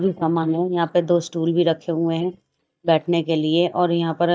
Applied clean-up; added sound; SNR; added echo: neural mask model DeepFilterNet 3.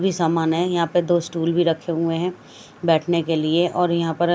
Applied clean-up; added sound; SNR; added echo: none; none; none; none.